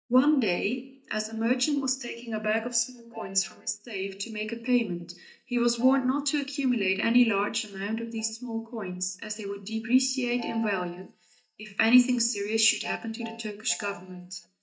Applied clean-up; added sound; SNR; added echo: neural mask model DeepFilterNet 3.